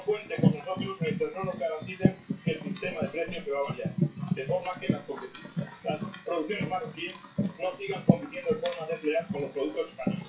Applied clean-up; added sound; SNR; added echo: classical method WPE with log-MMSE.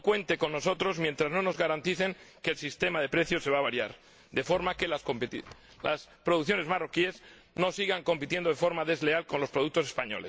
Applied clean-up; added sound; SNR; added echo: none; none; none; none.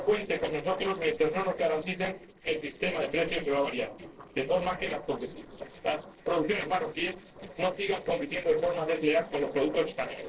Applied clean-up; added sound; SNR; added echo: neural separator model SepFormer DNS4.